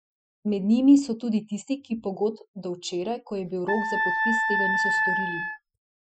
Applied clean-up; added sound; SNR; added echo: classical method Wiener filter.